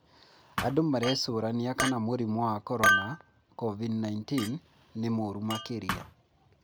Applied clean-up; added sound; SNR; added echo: none; Chink, clink + Thump, thud; 3 dB; none.